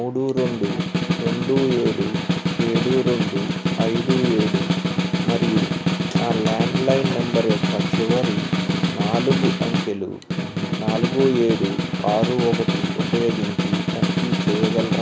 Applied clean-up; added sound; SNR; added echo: none; Snare drum; -2 dB; none.